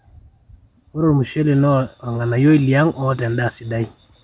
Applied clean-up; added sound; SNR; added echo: none; none; none; none.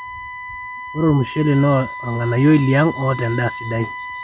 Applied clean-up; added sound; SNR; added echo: none; Wind instrument, woodwind instrument; 12 dB; none.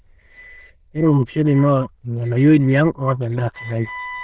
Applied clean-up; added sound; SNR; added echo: neural diffusion model UNIVERSE++.